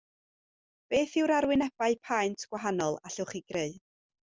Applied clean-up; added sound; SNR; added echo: none; none; none; none.